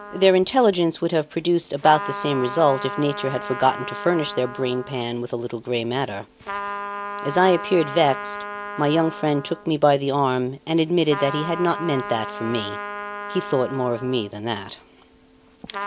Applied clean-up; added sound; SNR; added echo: none; Trumpet; 11 dB; none.